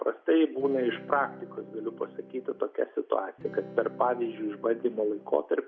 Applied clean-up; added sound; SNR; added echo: none; Electric guitar / Strum; 16 dB; none.